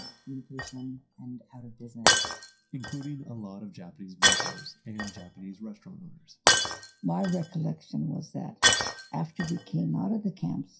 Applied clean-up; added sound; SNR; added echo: classical method WPE with log-MMSE.